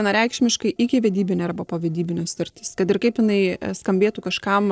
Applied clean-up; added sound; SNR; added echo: neural separator model SepFormer DNS4.